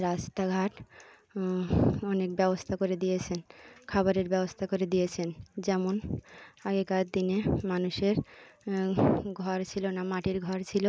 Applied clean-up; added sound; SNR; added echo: none; none; none; none.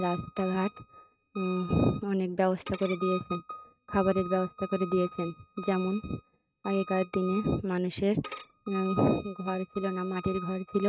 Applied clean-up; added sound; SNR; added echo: neural mask model RNNoise.